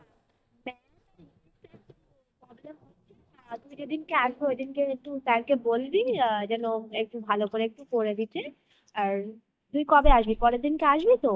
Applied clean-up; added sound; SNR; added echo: neural mask model DeepFilterNet 3.